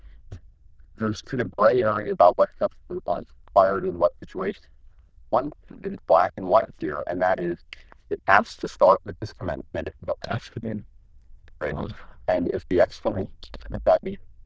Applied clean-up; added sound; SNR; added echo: neural diffusion model UNIVERSE++.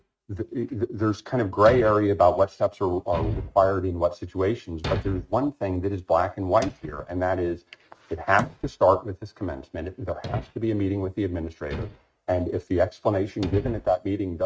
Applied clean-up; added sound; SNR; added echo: neural mask model RNNoise.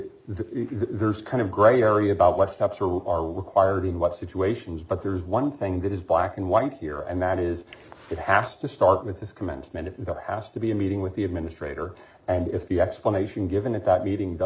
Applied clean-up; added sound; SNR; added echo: none; none; none; none.